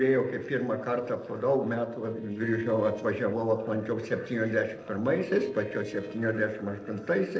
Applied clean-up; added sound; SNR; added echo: neural separator model SepFormer DNS4.